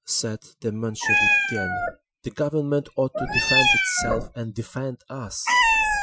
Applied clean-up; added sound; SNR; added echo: classical method Wiener filter.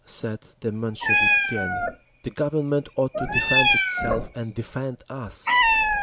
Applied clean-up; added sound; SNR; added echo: none; Meow; -4 dB; none.